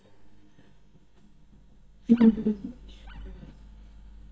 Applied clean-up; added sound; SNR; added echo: neural mask model DeepFilterNet 3.